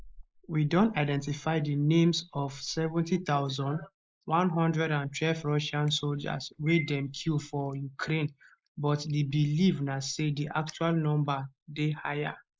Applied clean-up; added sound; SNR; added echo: neural mask model Resemble Enhance denoiser.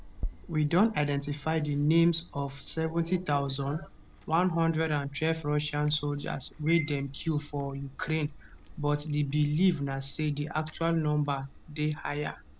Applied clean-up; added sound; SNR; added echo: none; Chewing, mastication; 16 dB; none.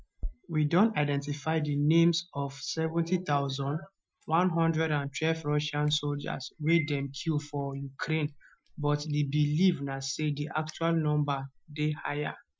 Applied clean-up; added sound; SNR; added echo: classical method Wiener filter.